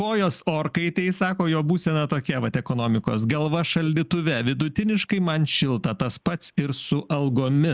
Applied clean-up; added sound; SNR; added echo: none; none; none; none.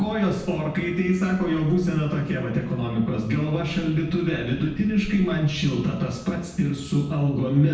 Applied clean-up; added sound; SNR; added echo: none; Truck; 19 dB; reverberation time 0.8 s.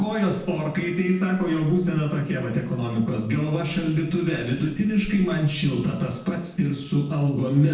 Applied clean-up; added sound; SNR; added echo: neural separator model SepFormer DNS4.